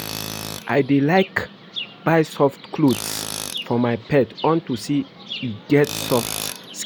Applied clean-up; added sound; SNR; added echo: none; Tools + Chirp, tweet; 11 dB; none.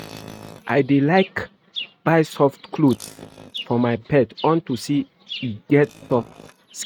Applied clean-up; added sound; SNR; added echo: neural mask model RNNoise.